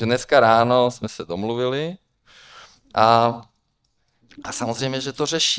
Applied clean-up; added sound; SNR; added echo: neural mask model DeepFilterNet 3.